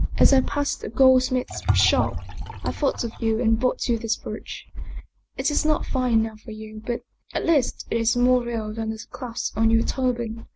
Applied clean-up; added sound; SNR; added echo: none; Liquid; 6 dB; none.